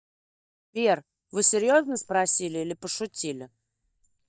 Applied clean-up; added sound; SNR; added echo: neural mask model DeepFilterNet 3.